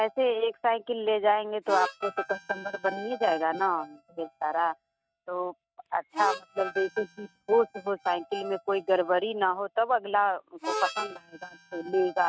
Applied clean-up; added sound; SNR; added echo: neural mask model RNNoise.